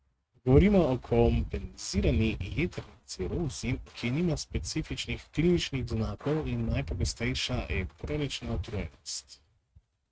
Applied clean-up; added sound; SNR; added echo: neural mask model RNNoise.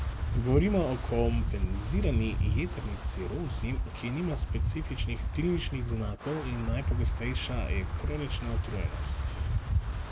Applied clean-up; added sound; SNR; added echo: none; Wind; -2 dB; none.